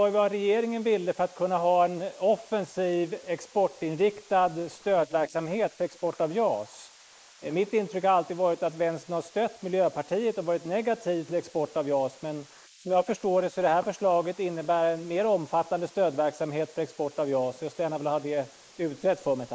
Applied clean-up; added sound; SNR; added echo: neural mask model Resemble Enhance denoiser.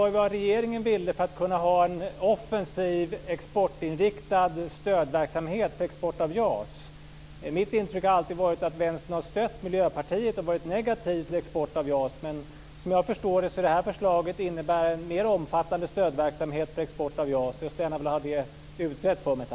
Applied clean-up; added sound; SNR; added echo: none; none; none; none.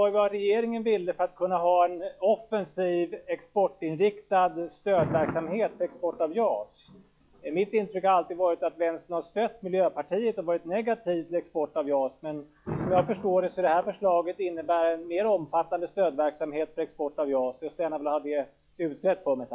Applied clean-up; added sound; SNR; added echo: classical method log-MMSE.